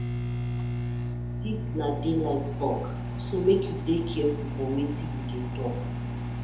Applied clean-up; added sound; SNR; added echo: none; Microwave oven; 1 dB; reverberation time 0.7 s.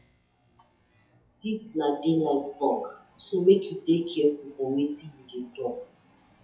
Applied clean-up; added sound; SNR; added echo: classical method WPE with log-MMSE.